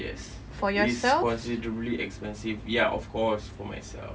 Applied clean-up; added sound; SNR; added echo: none; none; none; none.